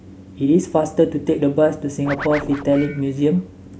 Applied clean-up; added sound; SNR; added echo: none; Scratching (performance technique); 13 dB; none.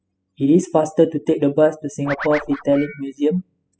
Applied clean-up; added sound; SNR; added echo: classical method spectral subtraction.